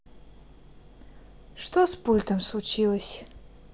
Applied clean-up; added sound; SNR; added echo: none; none; none; none.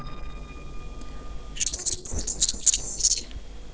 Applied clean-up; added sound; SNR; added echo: neural separator model SepFormer DNS4.